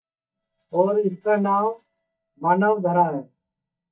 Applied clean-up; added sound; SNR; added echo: neural mask model DeepFilterNet 3.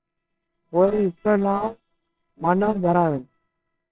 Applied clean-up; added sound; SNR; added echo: neural separator model SepFormer WHAMR!.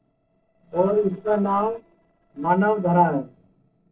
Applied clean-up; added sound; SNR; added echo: neural separator model SepFormer DNS4.